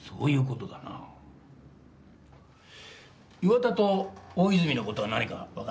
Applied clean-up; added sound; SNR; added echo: none; none; none; none.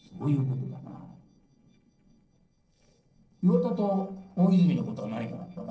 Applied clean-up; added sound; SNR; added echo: neural separator model SepFormer DNS4.